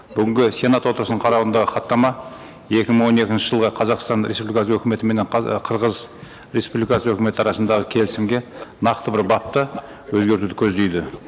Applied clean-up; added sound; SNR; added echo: none; none; none; none.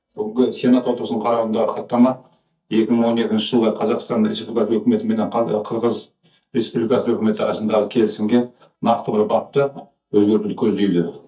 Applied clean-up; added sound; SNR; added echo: neural mask model DeepFilterNet 3.